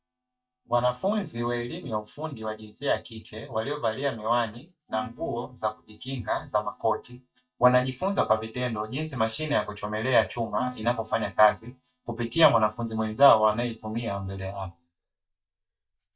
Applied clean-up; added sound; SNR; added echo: neural mask model DeepFilterNet 3.